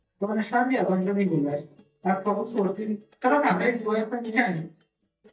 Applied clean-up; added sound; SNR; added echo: neural mask model DeepFilterNet 3.